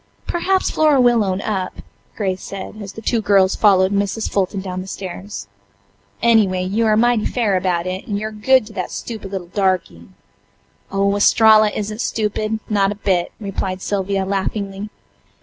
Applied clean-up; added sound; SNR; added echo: none; none; none; none.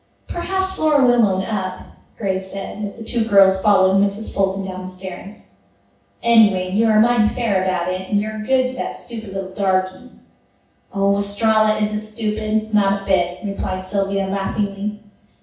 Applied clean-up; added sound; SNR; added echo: none; none; none; reverberation time 0.7 s.